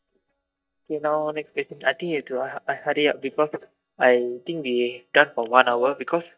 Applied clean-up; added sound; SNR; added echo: neural mask model DeepFilterNet 3.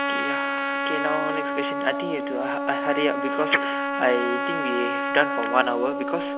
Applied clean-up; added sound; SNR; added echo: none; Trumpet; 0 dB; none.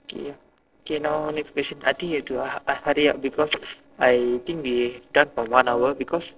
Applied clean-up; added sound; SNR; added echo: neural separator model SepFormer DNS4.